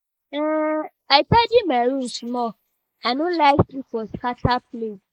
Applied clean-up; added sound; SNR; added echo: neural mask model Resemble Enhance denoiser.